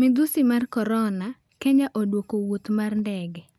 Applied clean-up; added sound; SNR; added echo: none; none; none; none.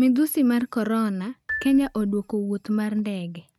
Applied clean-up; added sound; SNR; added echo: neural mask model RNNoise.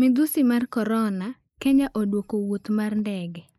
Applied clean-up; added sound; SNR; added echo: neural mask model Resemble Enhance denoiser.